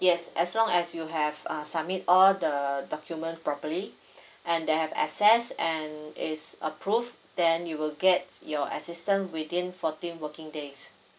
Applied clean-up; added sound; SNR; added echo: none; none; none; none.